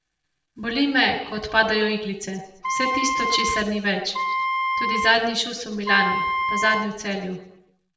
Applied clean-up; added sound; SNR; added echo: none; Wind instrument, woodwind instrument; 0 dB; reverberation time 0.8 s.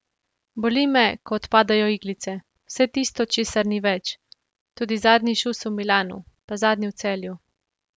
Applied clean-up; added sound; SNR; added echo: none; none; none; none.